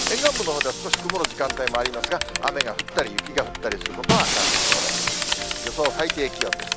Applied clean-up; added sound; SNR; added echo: none; Shatter + Typing; -1 dB; none.